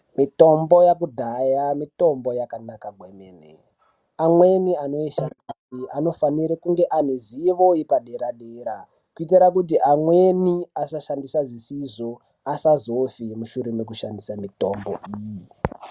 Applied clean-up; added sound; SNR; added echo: none; none; none; none.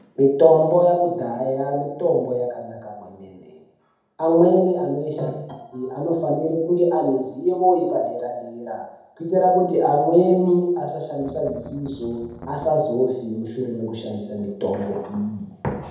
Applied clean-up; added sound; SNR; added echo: none; Strum; 18 dB; reverberation time 0.8 s.